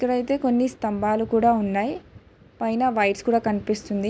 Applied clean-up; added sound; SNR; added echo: none; none; none; none.